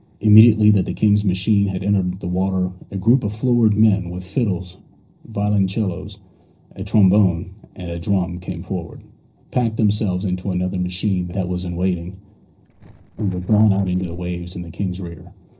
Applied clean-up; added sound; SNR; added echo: neural separator model SepFormer DNS4.